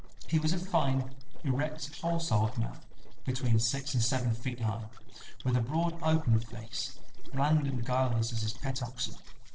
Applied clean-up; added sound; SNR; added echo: neural separator model SepFormer DNS4.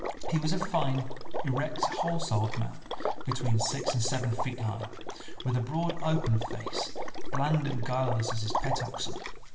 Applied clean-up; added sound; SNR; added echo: none; Water / Liquid; 8 dB; reverberation time 1.6 s.